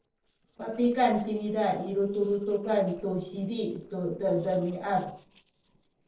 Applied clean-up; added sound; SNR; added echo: neural separator model SepFormer DNS4.